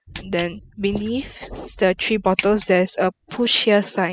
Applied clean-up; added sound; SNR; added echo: classical method spectral subtraction.